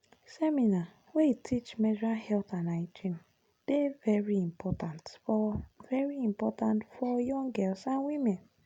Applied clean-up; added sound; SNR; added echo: none; none; none; none.